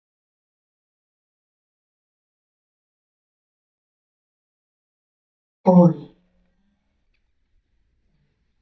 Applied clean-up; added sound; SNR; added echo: neural mask model DeepFilterNet 3.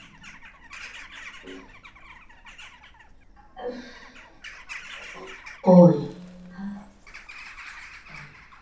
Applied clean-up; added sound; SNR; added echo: none; Bird vocalization, bird call, bird song / Crow; 18 dB; reverberation time 0.7 s.